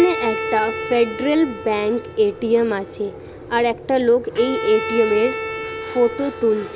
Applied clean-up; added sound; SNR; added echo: none; Bowed string instrument; 9 dB; none.